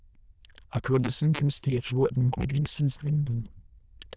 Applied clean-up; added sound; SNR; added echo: neural diffusion model UNIVERSE++.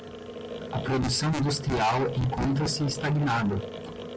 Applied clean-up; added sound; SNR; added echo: none; none; none; none.